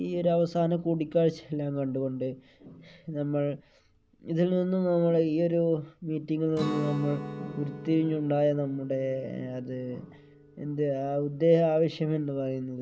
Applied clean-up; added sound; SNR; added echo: none; Guitar; 16 dB; none.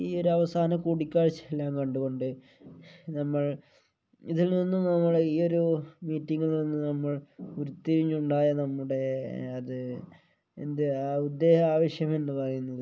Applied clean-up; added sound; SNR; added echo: none; none; none; none.